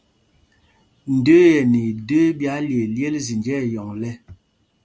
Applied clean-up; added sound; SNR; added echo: none; none; none; none.